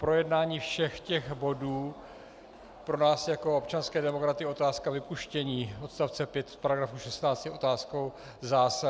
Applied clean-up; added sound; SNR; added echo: none; none; none; none.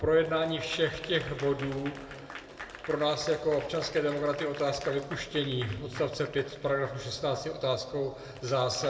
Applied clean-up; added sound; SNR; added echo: none; Applause / Crowd; 16 dB; reverberation time 2.1 s.